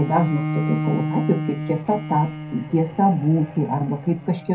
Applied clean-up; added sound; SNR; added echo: none; Bowed string instrument; 6 dB; reverberation time 0.3 s.